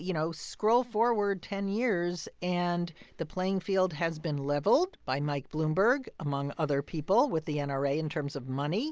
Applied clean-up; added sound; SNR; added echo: none; none; none; none.